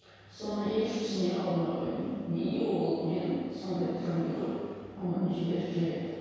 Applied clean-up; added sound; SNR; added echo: none; none; none; reverberation time 2.0 s.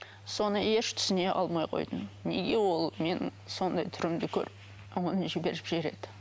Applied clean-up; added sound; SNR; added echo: none; none; none; none.